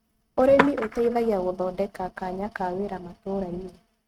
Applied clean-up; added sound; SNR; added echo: neural mask model RNNoise.